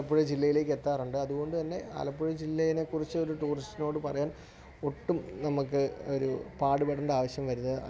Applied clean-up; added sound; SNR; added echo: none; none; none; none.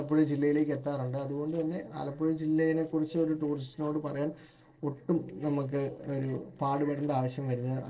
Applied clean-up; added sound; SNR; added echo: neural separator model SepFormer DNS4.